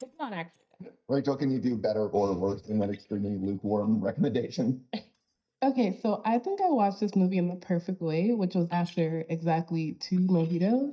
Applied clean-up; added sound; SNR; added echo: neural mask model DeepFilterNet 3.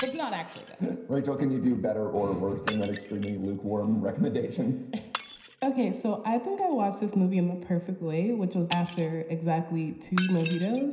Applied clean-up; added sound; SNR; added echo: none; Shatter; 13 dB; reverberation time 0.9 s.